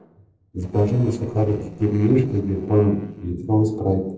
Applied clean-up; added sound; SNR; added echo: neural separator model SepFormer DNS4.